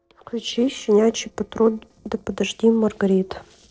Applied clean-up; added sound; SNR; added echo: neural separator model SepFormer DNS4.